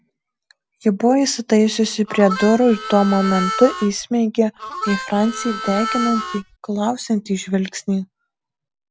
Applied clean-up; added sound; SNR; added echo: none; Harmonica; 7 dB; none.